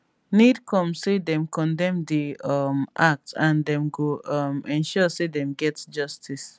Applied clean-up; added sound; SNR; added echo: none; none; none; none.